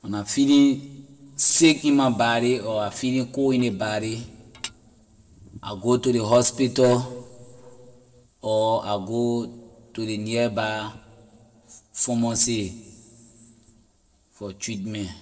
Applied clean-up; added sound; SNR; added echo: neural separator model SepFormer DNS4.